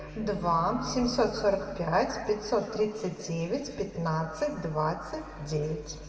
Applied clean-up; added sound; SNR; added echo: none; Bowed string instrument; 18 dB; reverberation time 1.8 s.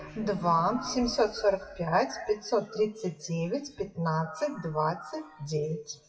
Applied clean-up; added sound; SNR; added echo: classical method WPE with log-MMSE.